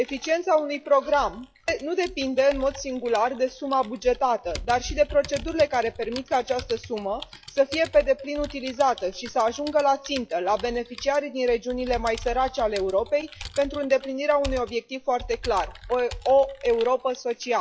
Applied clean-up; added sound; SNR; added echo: classical method log-MMSE.